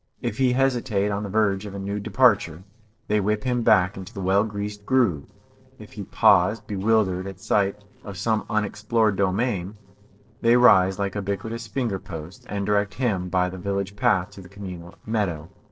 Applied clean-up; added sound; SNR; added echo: neural separator model SepFormer DNS4.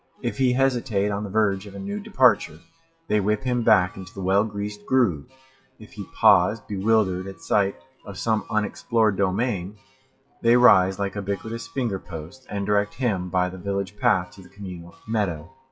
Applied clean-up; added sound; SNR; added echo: classical method WPE with log-MMSE.